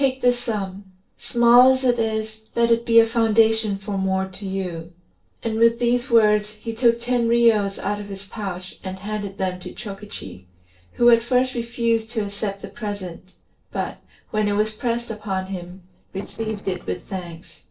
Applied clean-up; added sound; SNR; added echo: neural separator model SepFormer DNS4.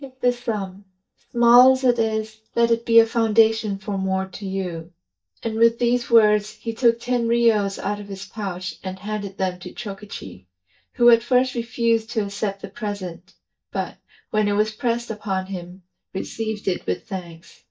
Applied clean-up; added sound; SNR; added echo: neural mask model DeepFilterNet 3.